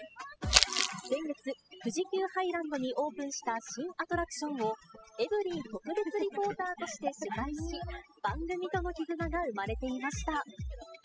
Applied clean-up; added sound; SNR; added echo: classical method spectral subtraction.